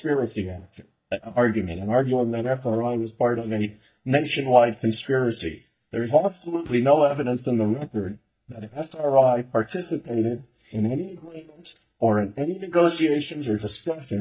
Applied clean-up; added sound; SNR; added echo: neural mask model DeepFilterNet 3.